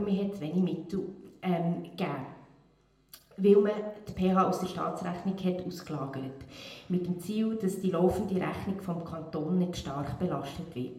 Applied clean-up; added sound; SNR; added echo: none; none; none; reverberation time 0.7 s.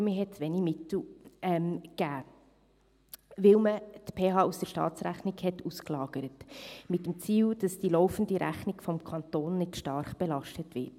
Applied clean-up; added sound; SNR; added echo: none; none; none; none.